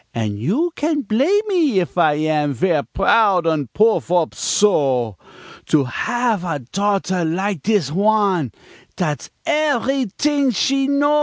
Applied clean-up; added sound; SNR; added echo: none; none; none; none.